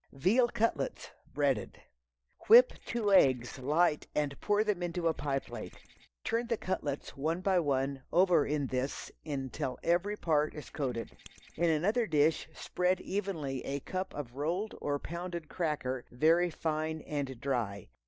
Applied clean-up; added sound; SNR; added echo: neural separator model SepFormer DNS4.